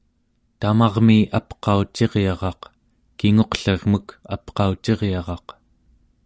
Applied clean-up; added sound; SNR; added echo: none; none; none; none.